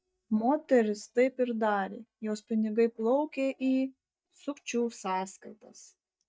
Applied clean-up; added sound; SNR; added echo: neural mask model DeepFilterNet 3.